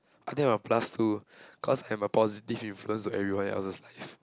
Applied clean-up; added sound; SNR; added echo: none; none; none; none.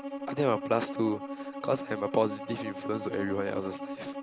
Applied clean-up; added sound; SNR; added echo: none; Bowed string instrument; 6 dB; none.